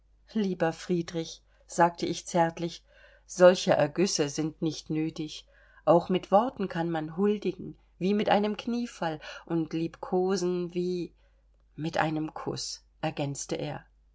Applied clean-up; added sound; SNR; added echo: none; none; none; none.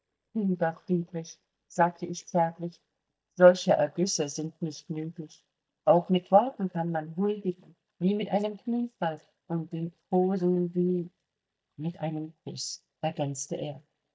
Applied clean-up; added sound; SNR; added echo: neural mask model DeepFilterNet 3.